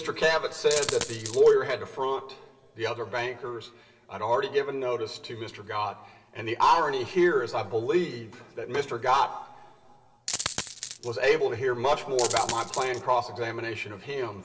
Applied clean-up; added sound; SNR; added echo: none; Coin (dropping); 6 dB; reverberation time 2.8 s.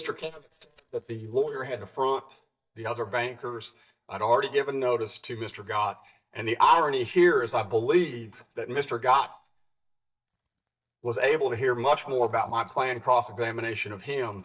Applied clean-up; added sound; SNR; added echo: neural mask model DeepFilterNet 3.